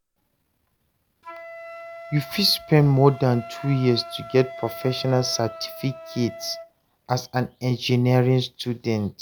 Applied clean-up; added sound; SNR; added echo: none; Wind instrument, woodwind instrument; 17 dB; none.